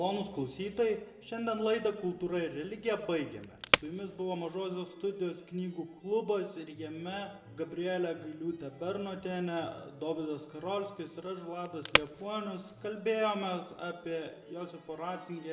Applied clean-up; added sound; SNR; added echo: none; Wood; -2 dB; reverberation time 0.9 s.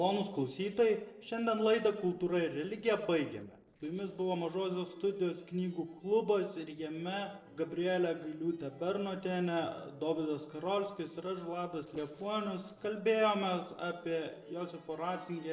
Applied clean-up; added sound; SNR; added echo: neural separator model SepFormer DNS4.